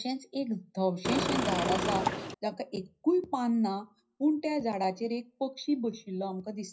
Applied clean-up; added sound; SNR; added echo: none; Engine / Car; -1 dB; reverberation time 0.4 s.